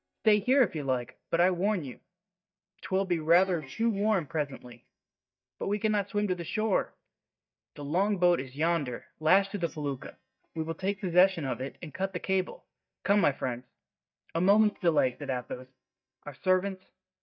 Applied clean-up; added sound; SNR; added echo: neural mask model DeepFilterNet 3.